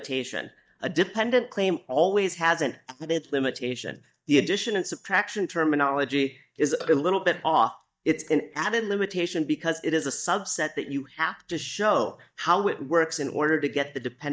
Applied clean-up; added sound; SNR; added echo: neural mask model DeepFilterNet 3.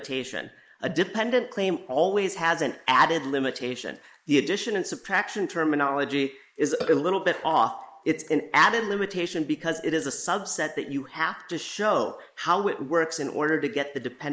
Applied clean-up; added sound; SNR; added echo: neural mask model Resemble Enhance denoiser.